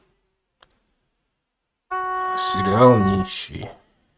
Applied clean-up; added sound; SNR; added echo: neural mask model RNNoise.